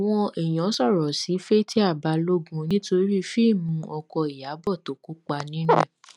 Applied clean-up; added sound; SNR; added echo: none; none; none; none.